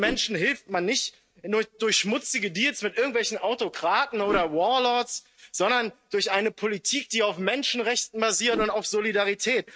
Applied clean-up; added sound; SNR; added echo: neural mask model RNNoise.